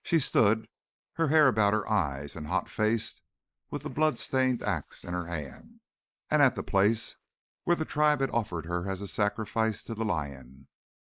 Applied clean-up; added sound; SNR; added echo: neural mask model Resemble Enhance denoiser.